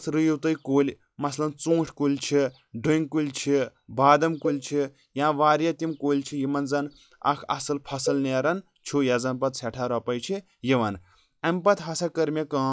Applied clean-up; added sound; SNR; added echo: classical method log-MMSE.